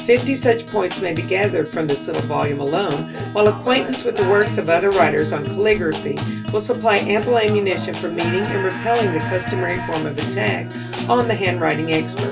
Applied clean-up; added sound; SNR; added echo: none; Guitar; 6 dB; reverberation time 0.2 s.